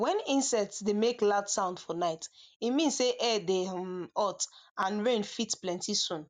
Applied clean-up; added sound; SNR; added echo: none; none; none; none.